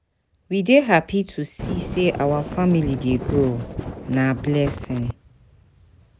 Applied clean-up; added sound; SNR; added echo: none; Wind; 7 dB; none.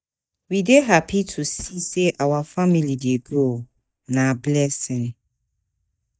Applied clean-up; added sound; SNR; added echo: neural mask model DeepFilterNet 3.